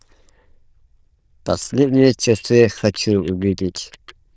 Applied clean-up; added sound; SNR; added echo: neural diffusion model UNIVERSE++.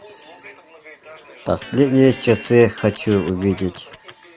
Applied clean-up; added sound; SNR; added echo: none; Electric guitar; 19 dB; none.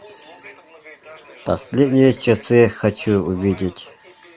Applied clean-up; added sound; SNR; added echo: none; none; none; none.